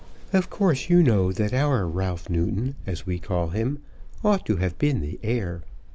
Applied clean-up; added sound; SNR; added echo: none; Mechanical fan; 11 dB; none.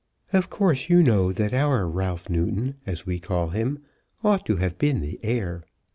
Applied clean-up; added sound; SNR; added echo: none; none; none; none.